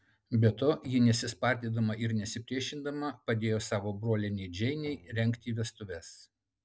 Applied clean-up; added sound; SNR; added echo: neural separator model SepFormer DNS4.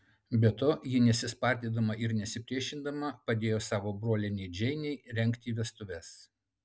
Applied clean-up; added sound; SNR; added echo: none; none; none; none.